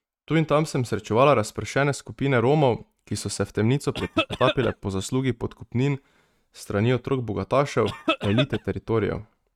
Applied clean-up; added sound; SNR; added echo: neural mask model RNNoise.